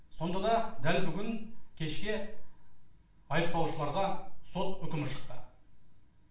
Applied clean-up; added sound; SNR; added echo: none; none; none; reverberation time 0.5 s.